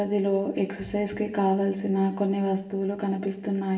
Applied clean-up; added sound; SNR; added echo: none; none; none; reverberation time 0.8 s.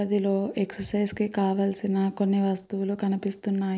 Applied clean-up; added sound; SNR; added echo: none; none; none; none.